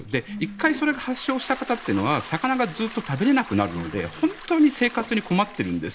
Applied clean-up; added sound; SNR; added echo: none; Toilet flush; 17 dB; none.